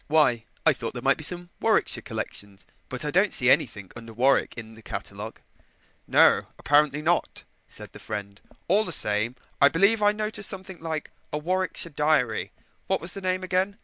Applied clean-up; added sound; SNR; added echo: none; none; none; none.